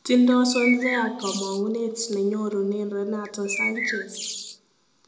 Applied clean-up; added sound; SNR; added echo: none; Bird; 6 dB; reverberation time 0.6 s.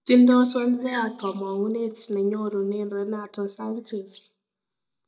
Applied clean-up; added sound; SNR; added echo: neural mask model DeepFilterNet 3.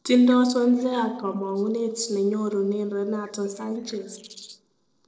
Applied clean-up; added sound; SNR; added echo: neural separator model SepFormer DNS4.